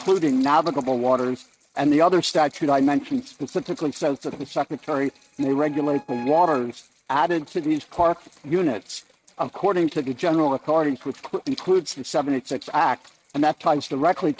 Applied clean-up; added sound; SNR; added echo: neural mask model RNNoise.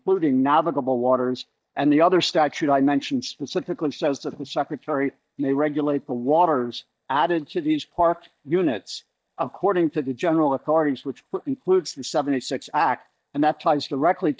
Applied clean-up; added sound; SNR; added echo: neural mask model DeepFilterNet 3.